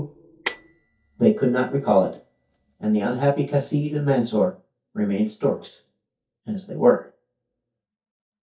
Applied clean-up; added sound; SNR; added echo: neural mask model DeepFilterNet 3.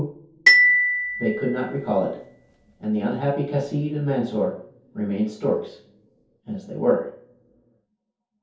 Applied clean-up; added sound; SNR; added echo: none; Glockenspiel; -4 dB; reverberation time 0.6 s.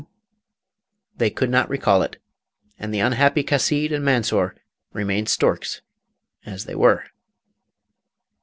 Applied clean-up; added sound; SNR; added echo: none; none; none; none.